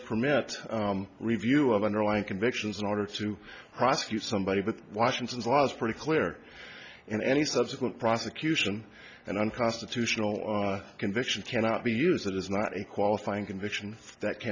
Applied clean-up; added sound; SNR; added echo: none; none; none; none.